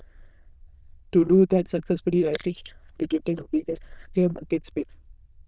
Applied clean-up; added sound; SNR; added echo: neural diffusion model UNIVERSE++.